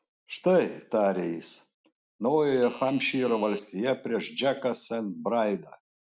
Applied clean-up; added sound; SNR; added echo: none; Doorbell; 19 dB; none.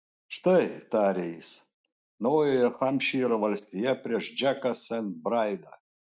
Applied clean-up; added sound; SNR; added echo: neural mask model DeepFilterNet 3.